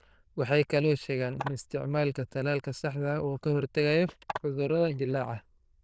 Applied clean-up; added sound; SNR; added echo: neural diffusion model UNIVERSE++.